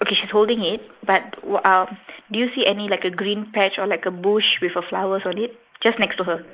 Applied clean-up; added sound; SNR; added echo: neural mask model Resemble Enhance denoiser.